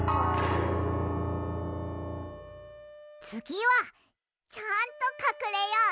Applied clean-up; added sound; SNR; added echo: none; Wind instrument, woodwind instrument; 19 dB; none.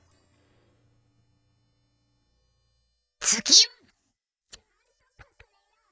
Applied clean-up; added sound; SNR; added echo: neural mask model DeepFilterNet 3.